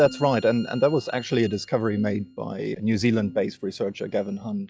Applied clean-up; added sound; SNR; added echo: classical method log-MMSE.